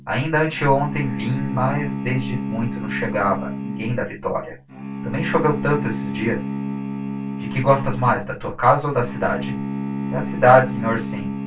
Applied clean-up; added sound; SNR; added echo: none; Bowed string instrument; 6 dB; reverberation time 0.2 s.